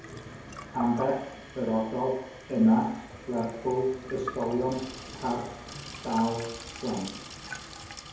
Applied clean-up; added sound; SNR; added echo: none; Sink (filling or washing) / Water tap, faucet; 13 dB; reverberation time 0.9 s.